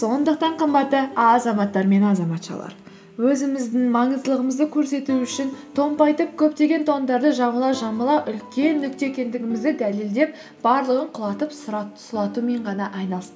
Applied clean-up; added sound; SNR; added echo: none; none; none; reverberation time 2.2 s.